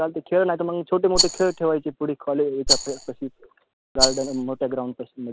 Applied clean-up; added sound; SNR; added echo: none; Rattle; 0 dB; none.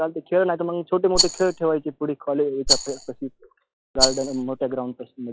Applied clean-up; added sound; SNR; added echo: classical method log-MMSE.